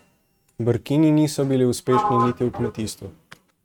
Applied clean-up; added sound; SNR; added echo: neural mask model RNNoise.